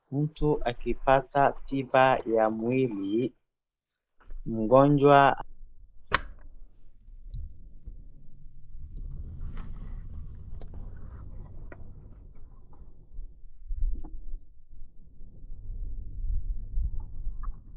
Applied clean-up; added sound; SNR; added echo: neural mask model Resemble Enhance denoiser.